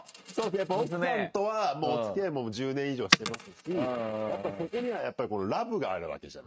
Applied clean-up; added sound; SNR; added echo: neural mask model RNNoise.